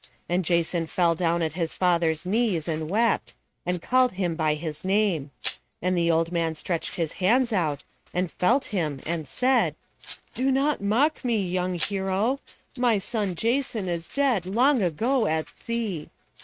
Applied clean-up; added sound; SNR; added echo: neural mask model RNNoise.